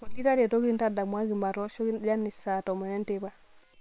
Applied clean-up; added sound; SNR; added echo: neural separator model SepFormer WHAM!.